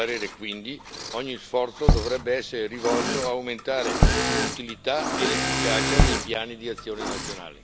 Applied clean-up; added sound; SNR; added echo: none; Engine / Mechanisms + Tap / Bass drum; -4 dB; none.